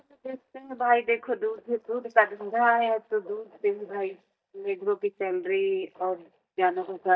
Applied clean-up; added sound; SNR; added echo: neural mask model DeepFilterNet 3.